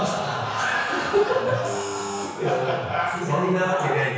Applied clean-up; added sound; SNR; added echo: none; none; none; reverberation time 1.1 s.